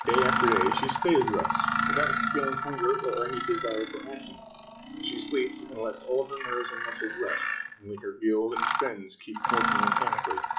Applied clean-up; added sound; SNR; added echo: classical method WPE with log-MMSE.